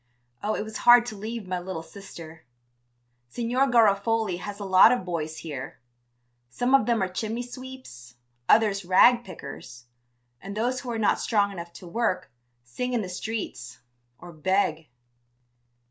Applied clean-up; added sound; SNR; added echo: none; none; none; none.